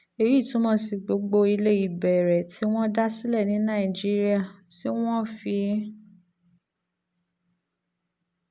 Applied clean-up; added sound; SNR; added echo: none; none; none; none.